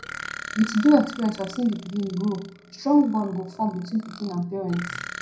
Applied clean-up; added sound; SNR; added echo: none; Burping, eructation; 15 dB; reverberation time 0.5 s.